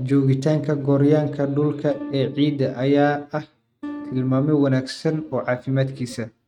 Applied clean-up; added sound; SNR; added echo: neural mask model RNNoise.